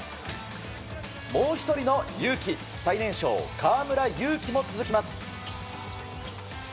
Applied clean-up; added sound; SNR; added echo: none; none; none; none.